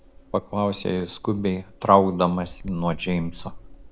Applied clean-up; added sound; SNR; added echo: none; Cricket; 16 dB; none.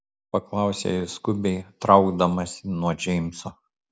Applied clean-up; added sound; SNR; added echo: none; none; none; none.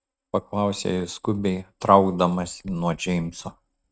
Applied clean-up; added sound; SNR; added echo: neural mask model RNNoise.